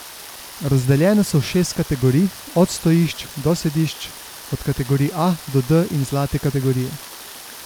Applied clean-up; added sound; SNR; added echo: none; Rain; 17 dB; none.